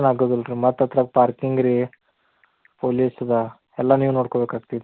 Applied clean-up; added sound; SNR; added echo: none; none; none; none.